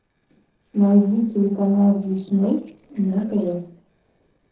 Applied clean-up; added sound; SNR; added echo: neural separator model SepFormer DNS4.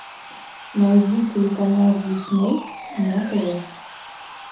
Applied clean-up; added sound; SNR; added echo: none; Sawing; 15 dB; reverberation time 0.5 s.